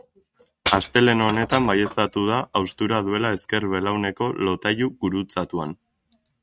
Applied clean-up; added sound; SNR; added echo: neural mask model RNNoise.